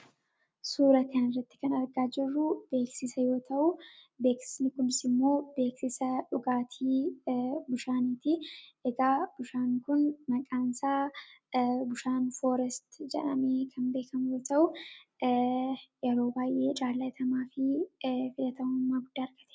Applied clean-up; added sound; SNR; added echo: none; none; none; none.